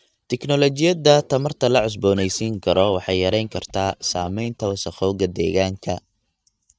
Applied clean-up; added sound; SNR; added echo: neural mask model DeepFilterNet 3.